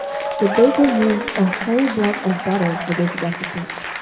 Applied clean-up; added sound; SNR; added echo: none; Applause / Cheering; 6 dB; reverberation time 1.8 s.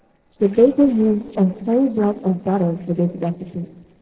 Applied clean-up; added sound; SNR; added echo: neural separator model SepFormer DNS4.